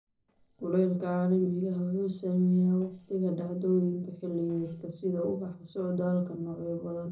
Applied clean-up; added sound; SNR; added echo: neural separator model SepFormer DNS4.